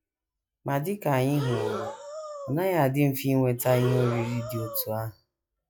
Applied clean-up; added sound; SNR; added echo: classical method log-MMSE.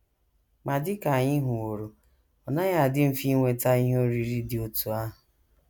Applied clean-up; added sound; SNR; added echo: none; none; none; none.